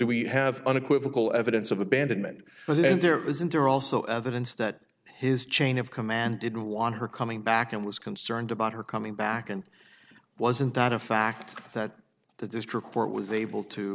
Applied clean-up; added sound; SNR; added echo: none; none; none; none.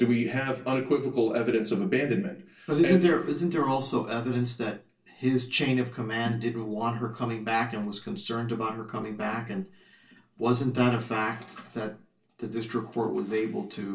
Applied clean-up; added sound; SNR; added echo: none; none; none; reverberation time 0.2 s.